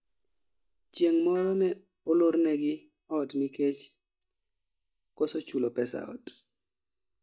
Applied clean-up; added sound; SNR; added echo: neural mask model DeepFilterNet 3.